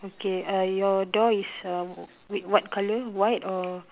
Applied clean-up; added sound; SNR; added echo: none; none; none; none.